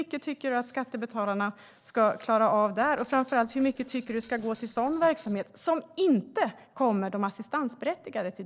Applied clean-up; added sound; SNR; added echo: neural separator model SepFormer DNS4.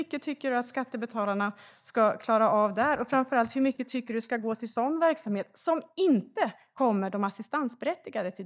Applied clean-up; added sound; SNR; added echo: neural mask model DeepFilterNet 3.